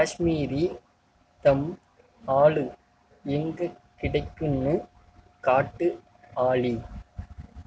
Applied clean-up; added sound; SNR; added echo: none; none; none; none.